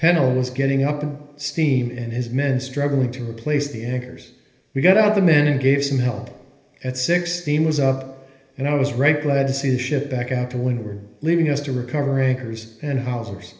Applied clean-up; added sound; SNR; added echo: none; none; none; reverberation time 0.8 s.